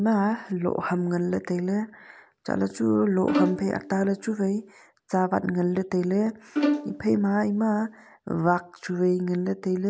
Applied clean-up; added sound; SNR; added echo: none; Bowed string instrument; 4 dB; none.